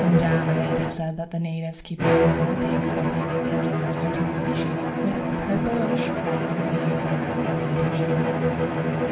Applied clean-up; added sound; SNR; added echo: none; Bowed string instrument; -5 dB; reverberation time 0.6 s.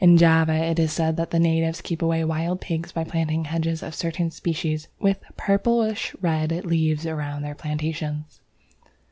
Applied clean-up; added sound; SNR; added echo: none; none; none; none.